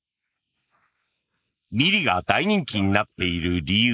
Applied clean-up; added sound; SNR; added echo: neural mask model Resemble Enhance denoiser.